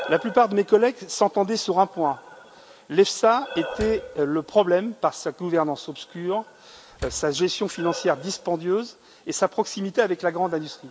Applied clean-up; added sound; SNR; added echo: none; Breathing + Slam; 17 dB; none.